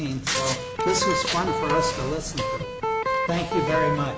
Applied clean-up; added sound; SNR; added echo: none; Electric guitar; 0 dB; none.